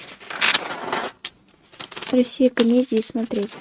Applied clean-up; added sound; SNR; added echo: neural mask model RNNoise.